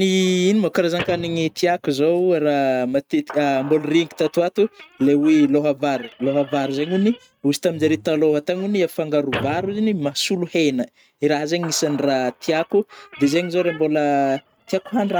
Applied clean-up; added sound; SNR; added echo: neural mask model RNNoise.